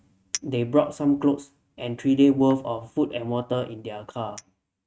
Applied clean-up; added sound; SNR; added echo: neural mask model RNNoise.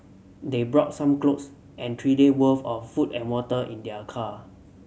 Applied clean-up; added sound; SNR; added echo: none; none; none; none.